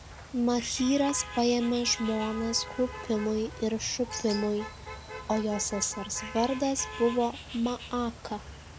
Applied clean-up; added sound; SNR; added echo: none; Motor vehicle (road) + Bird; 12 dB; none.